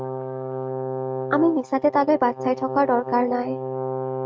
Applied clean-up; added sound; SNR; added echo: neural mask model RNNoise.